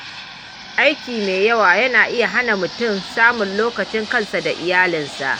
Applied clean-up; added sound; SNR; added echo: none; Fixed-wing aircraft, airplane; 14 dB; none.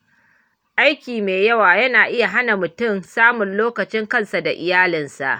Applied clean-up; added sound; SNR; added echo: none; none; none; none.